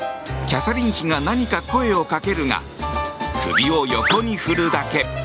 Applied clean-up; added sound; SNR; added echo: none; Piano; 5 dB; none.